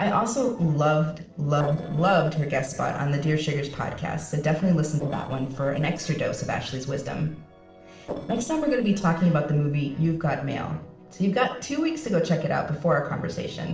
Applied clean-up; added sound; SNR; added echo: neural separator model SepFormer DNS4.